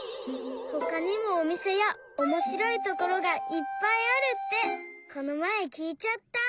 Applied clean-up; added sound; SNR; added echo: none; none; none; none.